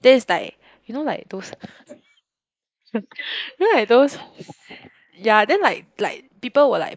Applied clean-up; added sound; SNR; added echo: neural mask model Resemble Enhance denoiser.